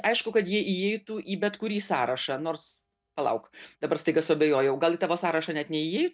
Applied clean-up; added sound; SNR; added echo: none; none; none; none.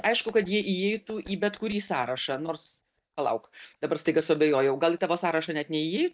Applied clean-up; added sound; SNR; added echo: neural mask model DeepFilterNet 3.